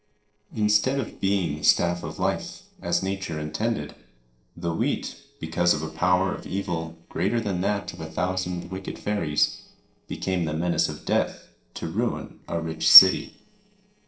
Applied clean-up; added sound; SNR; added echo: neural separator model SepFormer DNS4.